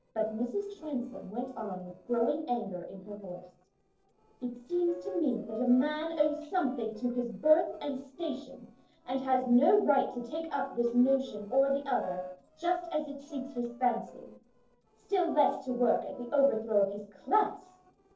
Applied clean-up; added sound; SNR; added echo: neural separator model SepFormer DNS4.